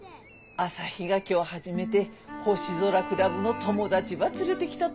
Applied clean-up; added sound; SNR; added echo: none; Bowed string instrument; 10 dB; none.